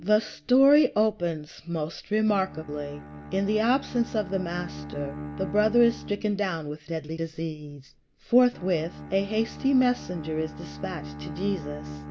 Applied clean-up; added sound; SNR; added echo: none; Bowed string instrument; 14 dB; none.